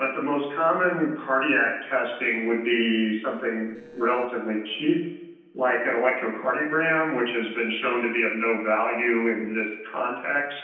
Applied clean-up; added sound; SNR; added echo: neural separator model SepFormer DNS4.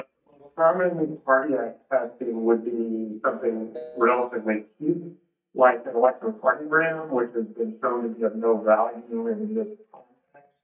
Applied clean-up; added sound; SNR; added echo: neural mask model DeepFilterNet 3.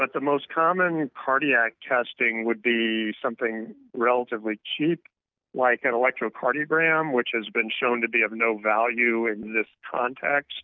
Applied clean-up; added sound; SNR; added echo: none; none; none; none.